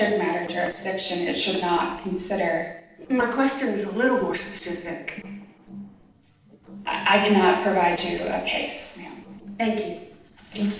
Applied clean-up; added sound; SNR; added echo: neural separator model SepFormer DNS4.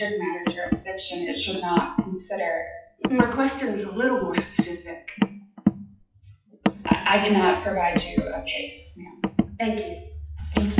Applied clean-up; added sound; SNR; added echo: classical method WPE with log-MMSE.